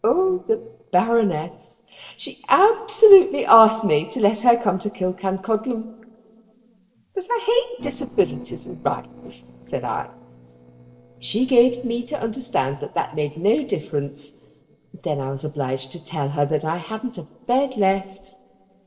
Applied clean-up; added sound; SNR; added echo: neural separator model SepFormer DNS4.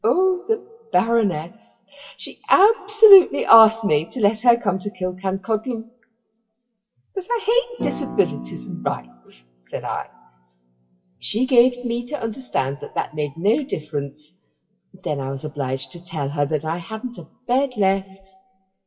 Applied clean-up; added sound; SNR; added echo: classical method WPE with log-MMSE.